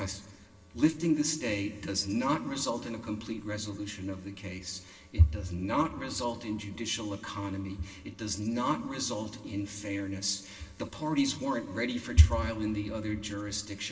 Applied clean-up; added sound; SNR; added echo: none; none; none; reverberation time 2.7 s.